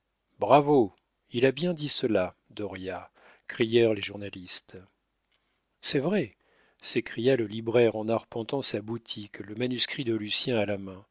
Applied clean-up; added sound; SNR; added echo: none; none; none; none.